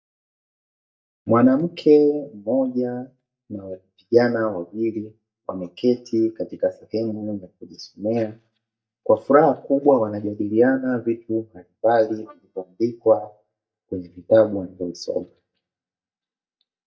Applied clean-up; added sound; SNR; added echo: neural mask model DeepFilterNet 3.